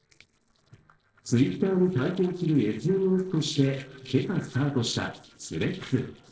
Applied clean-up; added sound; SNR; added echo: neural separator model SepFormer DNS4.